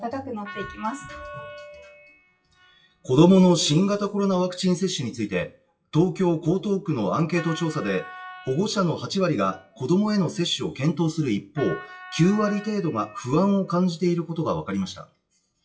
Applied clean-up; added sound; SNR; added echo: classical method WPE with log-MMSE.